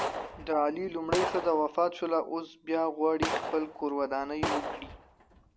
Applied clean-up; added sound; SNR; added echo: none; Gunshot, gunfire; 6 dB; none.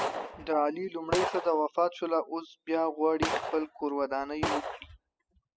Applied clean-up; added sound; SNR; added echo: classical method spectral subtraction.